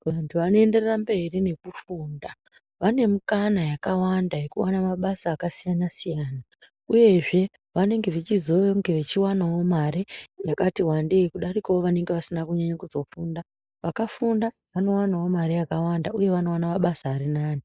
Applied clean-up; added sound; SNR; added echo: neural mask model Resemble Enhance denoiser.